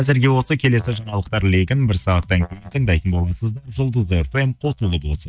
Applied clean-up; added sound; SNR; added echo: neural mask model DeepFilterNet 3.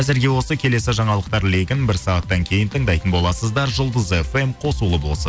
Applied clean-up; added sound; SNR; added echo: none; none; none; none.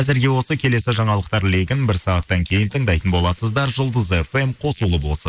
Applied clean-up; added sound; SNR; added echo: neural mask model Resemble Enhance denoiser.